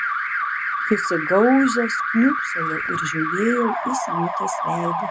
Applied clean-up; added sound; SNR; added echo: none; Alarm; 1 dB; none.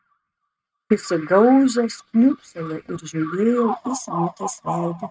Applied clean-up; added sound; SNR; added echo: neural mask model RNNoise.